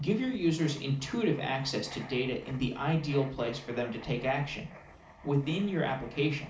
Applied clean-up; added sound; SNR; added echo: none; Writing; 19 dB; reverberation time 0.4 s.